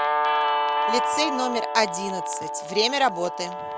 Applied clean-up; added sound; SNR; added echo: none; Guitar; -1 dB; none.